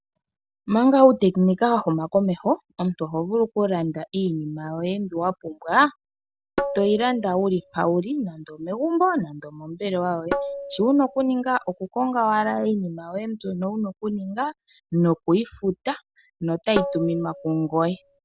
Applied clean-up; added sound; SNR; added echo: none; Tabla; 8 dB; none.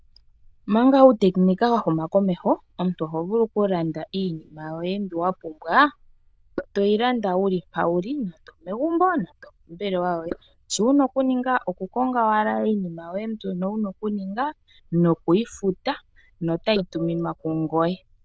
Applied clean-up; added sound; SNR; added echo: neural diffusion model UNIVERSE++.